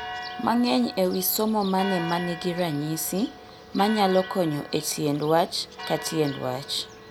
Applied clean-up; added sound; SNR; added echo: none; Church bell; 12 dB; none.